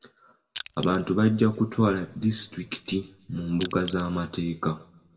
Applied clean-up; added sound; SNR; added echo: none; Crushing; 11 dB; reverberation time 0.7 s.